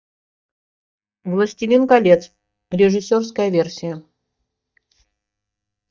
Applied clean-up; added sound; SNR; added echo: neural mask model DeepFilterNet 3.